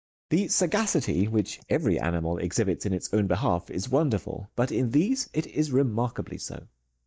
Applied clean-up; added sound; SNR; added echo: neural mask model DeepFilterNet 3.